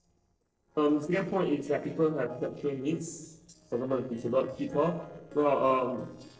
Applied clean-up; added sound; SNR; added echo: neural separator model SepFormer DNS4.